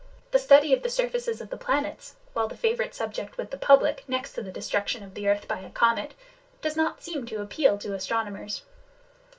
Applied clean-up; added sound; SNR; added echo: none; none; none; reverberation time 0.2 s.